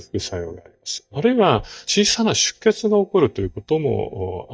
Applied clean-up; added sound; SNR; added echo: neural mask model DeepFilterNet 3.